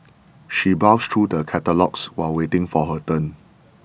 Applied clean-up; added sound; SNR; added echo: none; none; none; none.